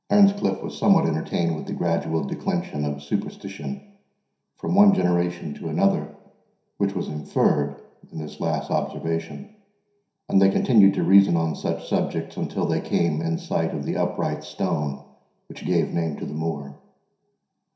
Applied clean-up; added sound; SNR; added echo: none; none; none; reverberation time 0.7 s.